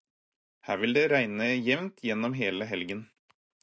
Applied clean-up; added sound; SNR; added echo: none; none; none; none.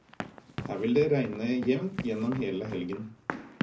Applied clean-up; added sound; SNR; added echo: none; Run; 10 dB; reverberation time 0.4 s.